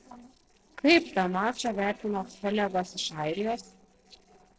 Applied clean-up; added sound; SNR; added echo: neural separator model SepFormer DNS4.